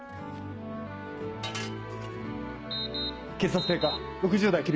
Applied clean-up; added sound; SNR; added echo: none; none; none; none.